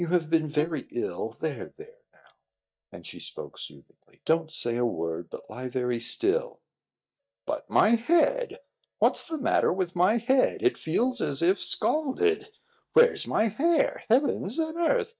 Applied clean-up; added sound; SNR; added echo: neural mask model DeepFilterNet 3.